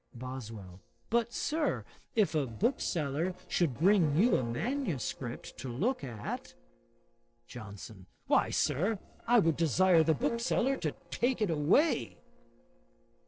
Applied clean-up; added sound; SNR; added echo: neural separator model SepFormer DNS4.